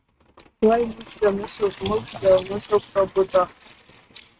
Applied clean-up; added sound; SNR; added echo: neural mask model RNNoise.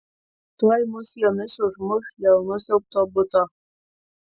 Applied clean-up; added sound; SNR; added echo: none; none; none; none.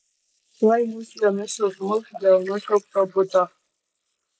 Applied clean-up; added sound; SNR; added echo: neural mask model Resemble Enhance denoiser.